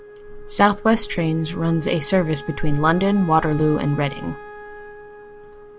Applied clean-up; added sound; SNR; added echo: none; Wind instrument, woodwind instrument; 17 dB; none.